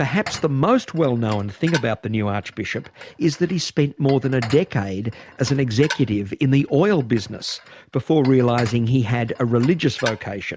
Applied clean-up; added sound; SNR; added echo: none; Dishes, pots, and pans; 17 dB; none.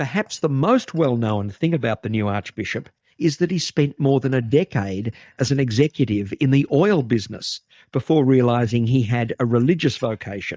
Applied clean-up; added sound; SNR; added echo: neural mask model DeepFilterNet 3.